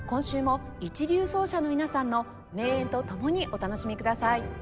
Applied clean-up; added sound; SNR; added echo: none; Thunder; 14 dB; none.